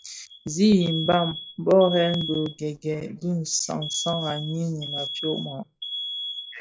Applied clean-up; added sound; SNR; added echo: classical method log-MMSE.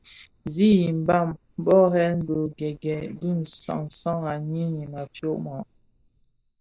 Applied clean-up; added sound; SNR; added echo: neural mask model Resemble Enhance denoiser.